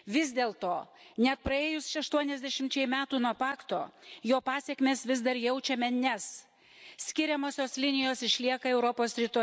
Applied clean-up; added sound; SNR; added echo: none; none; none; none.